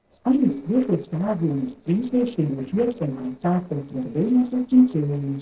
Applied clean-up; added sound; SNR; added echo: neural separator model SepFormer DNS4.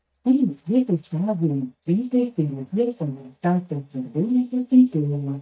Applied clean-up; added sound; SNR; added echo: neural mask model DeepFilterNet 3.